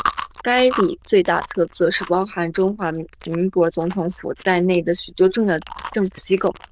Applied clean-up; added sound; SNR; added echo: neural diffusion model UNIVERSE++.